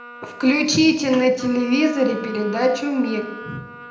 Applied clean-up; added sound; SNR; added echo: none; Wind instrument, woodwind instrument; 17 dB; reverberation time 0.7 s.